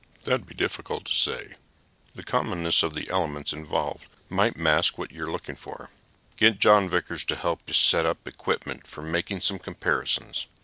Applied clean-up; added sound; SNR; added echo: none; none; none; none.